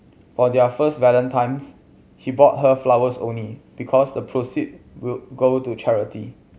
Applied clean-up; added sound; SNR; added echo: none; none; none; none.